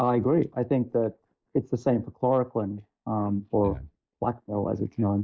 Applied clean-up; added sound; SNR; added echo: neural mask model DeepFilterNet 3.